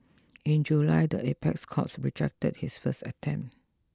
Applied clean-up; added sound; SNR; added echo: none; none; none; none.